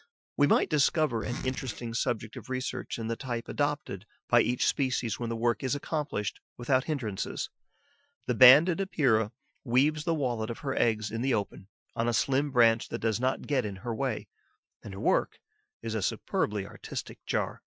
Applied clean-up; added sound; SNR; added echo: classical method Wiener filter.